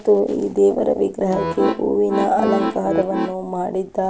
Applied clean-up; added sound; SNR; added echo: none; Accordion; 4 dB; none.